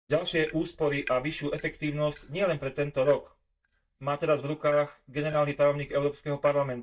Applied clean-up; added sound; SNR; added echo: neural mask model DeepFilterNet 3.